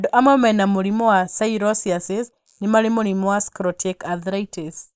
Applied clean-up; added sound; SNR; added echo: neural mask model Resemble Enhance denoiser.